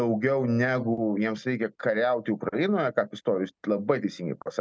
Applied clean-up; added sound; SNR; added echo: none; none; none; none.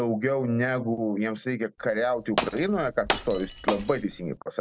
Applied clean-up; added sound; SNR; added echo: none; Glass; 4 dB; none.